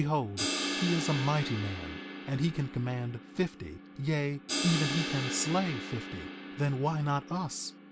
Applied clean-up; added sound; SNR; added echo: none; Crash cymbal; 5 dB; none.